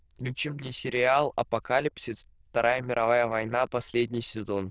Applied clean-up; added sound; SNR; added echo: neural diffusion model UNIVERSE++.